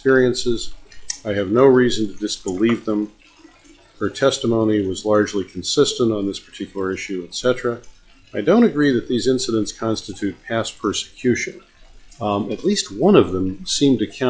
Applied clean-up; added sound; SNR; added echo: classical method log-MMSE.